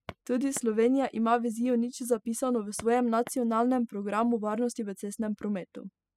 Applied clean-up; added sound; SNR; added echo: classical method spectral subtraction.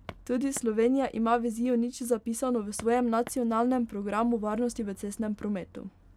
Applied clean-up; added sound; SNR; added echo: none; Walk, footsteps; 17 dB; none.